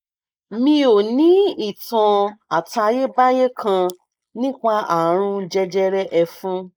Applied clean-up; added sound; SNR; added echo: neural mask model Resemble Enhance denoiser.